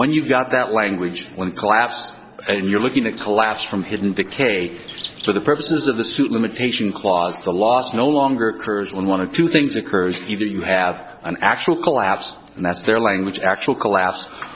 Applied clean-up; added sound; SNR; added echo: neural separator model SepFormer DNS4.